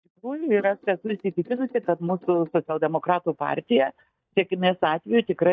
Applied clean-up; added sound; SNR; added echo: neural mask model DeepFilterNet 3.